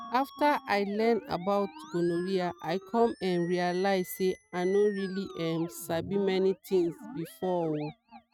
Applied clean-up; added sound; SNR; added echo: neural mask model RNNoise.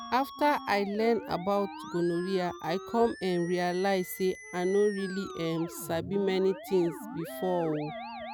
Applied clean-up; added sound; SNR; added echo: none; Wind instrument, woodwind instrument + Musical instrument; 13 dB; none.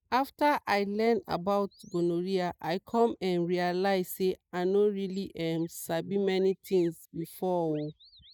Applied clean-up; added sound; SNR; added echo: neural mask model Resemble Enhance denoiser.